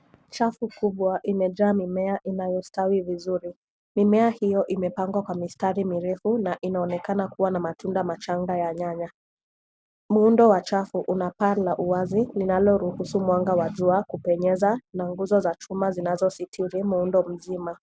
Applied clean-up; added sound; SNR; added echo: none; none; none; none.